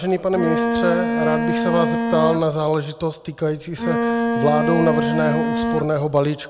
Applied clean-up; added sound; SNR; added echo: none; Bowed string instrument; 0 dB; none.